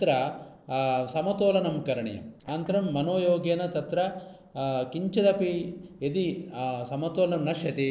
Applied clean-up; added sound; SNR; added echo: neural separator model SepFormer DNS4.